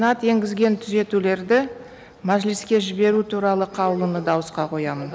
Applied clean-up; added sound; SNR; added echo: none; none; none; none.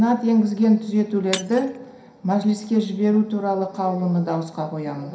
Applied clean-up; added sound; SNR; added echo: none; Shatter; 18 dB; reverberation time 0.5 s.